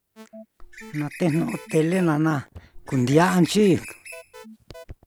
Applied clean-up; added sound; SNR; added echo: none; Alarm + Bird; 18 dB; none.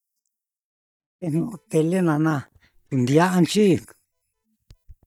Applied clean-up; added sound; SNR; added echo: neural mask model DeepFilterNet 3.